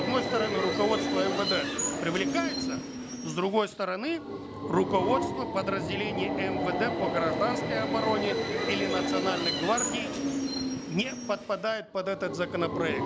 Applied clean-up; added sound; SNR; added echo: none; Subway, metro, underground; 0 dB; none.